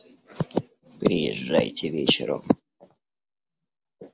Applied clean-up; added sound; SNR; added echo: none; none; none; none.